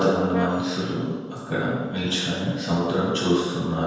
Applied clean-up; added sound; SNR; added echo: none; Brass instrument; 13 dB; reverberation time 1.2 s.